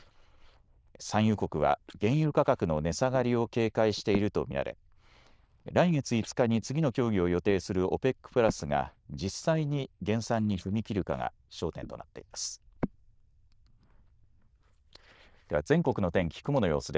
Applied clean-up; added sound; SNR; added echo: neural diffusion model UNIVERSE++.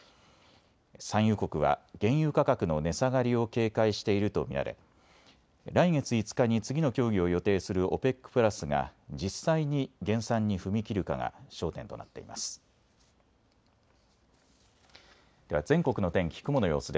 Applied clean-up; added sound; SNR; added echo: none; none; none; none.